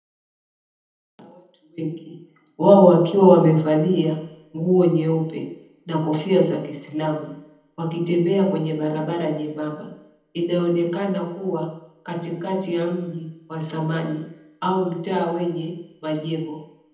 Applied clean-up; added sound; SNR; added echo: none; none; none; reverberation time 1.0 s.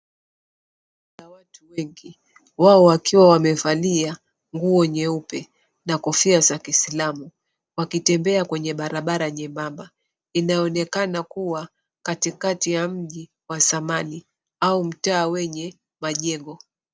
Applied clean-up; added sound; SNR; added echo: none; none; none; none.